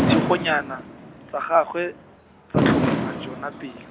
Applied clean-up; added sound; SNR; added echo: none; Fireworks; -1 dB; none.